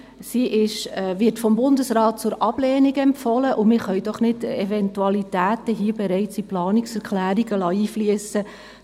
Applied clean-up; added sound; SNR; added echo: none; none; none; none.